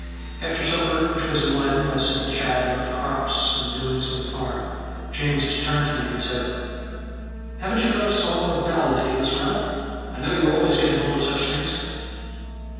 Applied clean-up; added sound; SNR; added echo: none; Guitar; 18 dB; reverberation time 2.1 s.